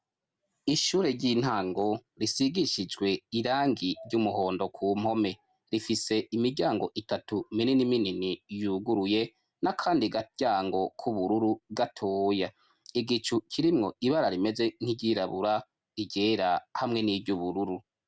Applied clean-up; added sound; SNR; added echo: none; none; none; none.